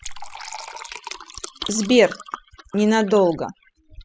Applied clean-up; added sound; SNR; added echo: classical method spectral subtraction.